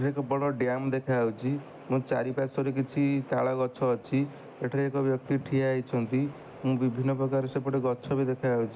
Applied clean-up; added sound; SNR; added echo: none; none; none; none.